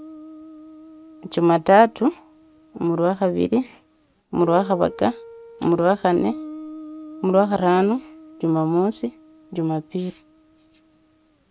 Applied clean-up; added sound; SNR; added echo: none; Guitar; 19 dB; none.